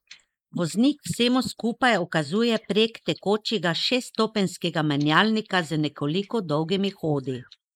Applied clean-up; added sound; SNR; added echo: neural mask model Resemble Enhance denoiser.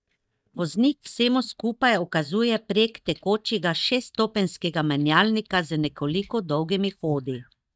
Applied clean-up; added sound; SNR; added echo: neural mask model DeepFilterNet 3.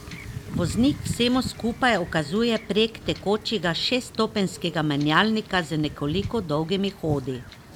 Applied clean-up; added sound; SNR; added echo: none; Wind / Ocean / Boat, Water vehicle; 12 dB; none.